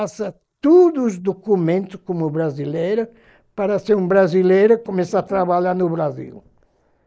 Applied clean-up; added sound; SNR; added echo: neural mask model Resemble Enhance denoiser.